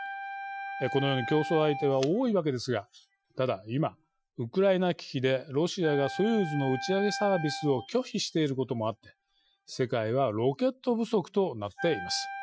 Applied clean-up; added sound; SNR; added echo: classical method Wiener filter.